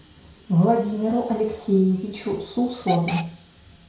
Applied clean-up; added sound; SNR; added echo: none; Hiss / Alarm / Train; 14 dB; reverberation time 0.6 s.